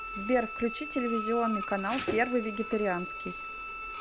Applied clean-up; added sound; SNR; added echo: none; Bowed string instrument; 7 dB; none.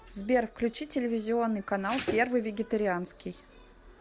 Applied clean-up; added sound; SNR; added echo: none; none; none; none.